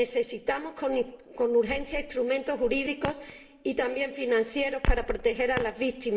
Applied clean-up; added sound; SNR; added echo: none; Chink, clink; 12 dB; reverberation time 2.2 s.